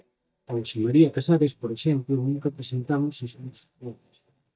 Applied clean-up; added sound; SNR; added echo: neural mask model DeepFilterNet 3.